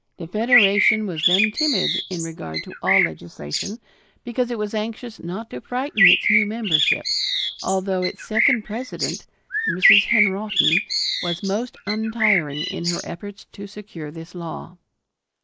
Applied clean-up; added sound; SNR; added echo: neural mask model Resemble Enhance denoiser.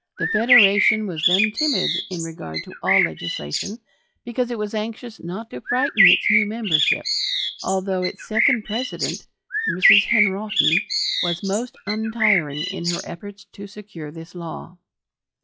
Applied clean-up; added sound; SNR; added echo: classical method log-MMSE.